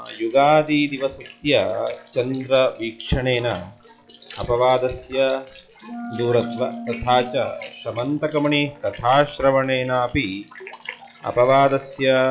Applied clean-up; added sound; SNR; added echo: classical method log-MMSE.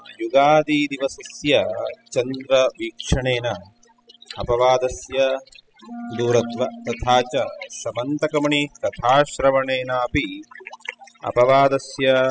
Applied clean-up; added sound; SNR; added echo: classical method spectral subtraction.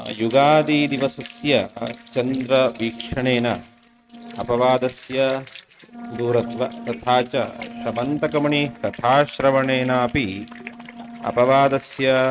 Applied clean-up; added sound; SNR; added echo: neural mask model RNNoise.